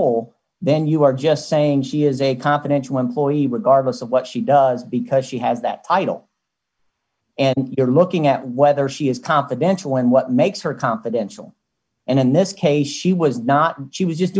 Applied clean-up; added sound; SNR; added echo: none; none; none; none.